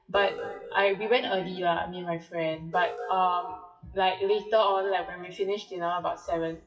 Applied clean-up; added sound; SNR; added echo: classical method WPE with log-MMSE.